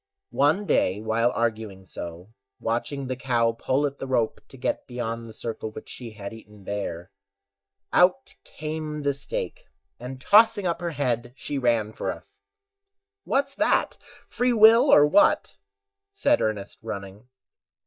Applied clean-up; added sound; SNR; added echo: neural mask model DeepFilterNet 3.